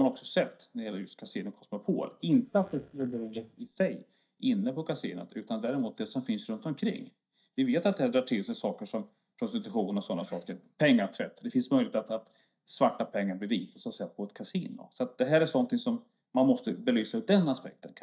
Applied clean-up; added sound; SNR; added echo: neural mask model DeepFilterNet 3.